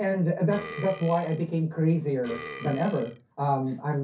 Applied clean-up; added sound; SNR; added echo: none; Burping, eructation; 16 dB; reverberation time 0.3 s.